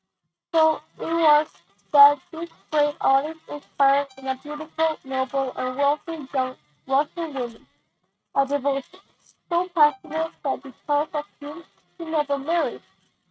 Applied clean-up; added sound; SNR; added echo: neural mask model RNNoise.